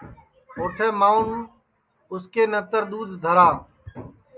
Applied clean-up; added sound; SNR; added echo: none; none; none; none.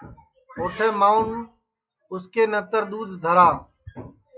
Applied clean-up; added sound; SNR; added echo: classical method log-MMSE.